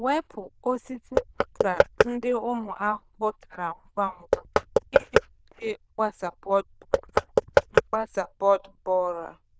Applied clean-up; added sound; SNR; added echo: neural diffusion model UNIVERSE++.